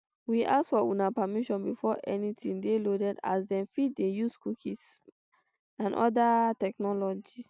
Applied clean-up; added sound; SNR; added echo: none; none; none; none.